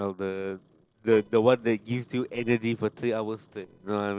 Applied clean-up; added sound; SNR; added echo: neural separator model SepFormer DNS4.